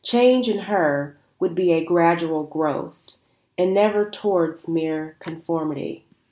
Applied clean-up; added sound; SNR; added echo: none; none; none; none.